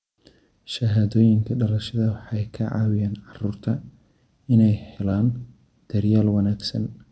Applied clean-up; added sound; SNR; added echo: none; none; none; none.